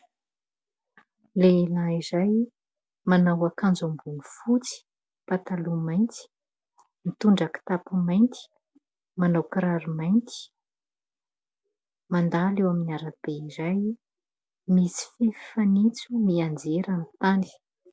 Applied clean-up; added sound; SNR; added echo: none; none; none; none.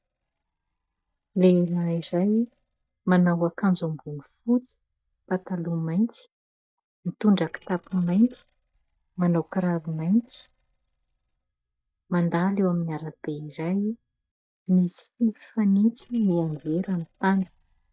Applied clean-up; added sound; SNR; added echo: neural mask model DeepFilterNet 3.